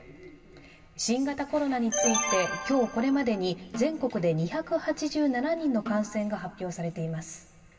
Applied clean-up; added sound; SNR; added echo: none; Snare drum; 16 dB; reverberation time 2.4 s.